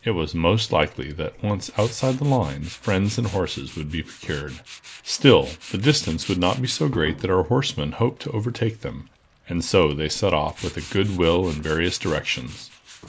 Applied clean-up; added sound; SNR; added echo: none; Tools; 20 dB; none.